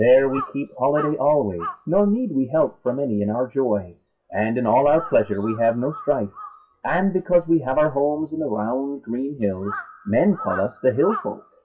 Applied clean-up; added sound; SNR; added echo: classical method WPE with log-MMSE.